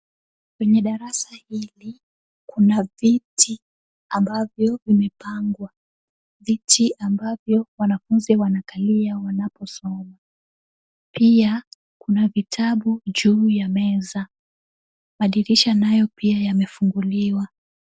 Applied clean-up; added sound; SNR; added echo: none; none; none; none.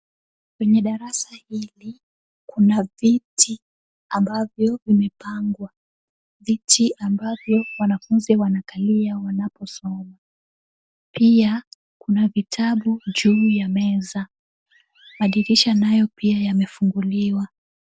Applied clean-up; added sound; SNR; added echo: none; Chirp, tweet; 19 dB; none.